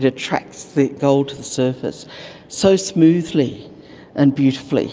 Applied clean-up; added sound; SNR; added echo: none; none; none; none.